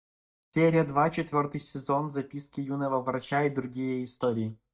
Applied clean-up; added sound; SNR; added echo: neural mask model DeepFilterNet 3.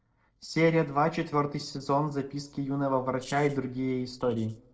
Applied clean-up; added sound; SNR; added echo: neural separator model SepFormer DNS4.